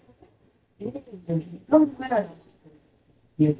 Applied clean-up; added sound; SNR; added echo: neural mask model DeepFilterNet 3.